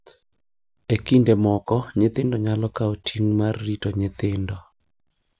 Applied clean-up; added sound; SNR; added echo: none; none; none; none.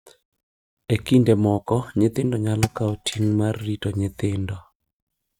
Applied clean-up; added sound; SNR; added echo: neural mask model RNNoise.